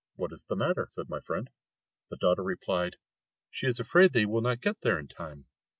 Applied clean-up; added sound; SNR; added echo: none; none; none; none.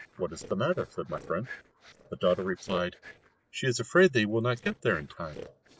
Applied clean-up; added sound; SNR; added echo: neural separator model SepFormer DNS4.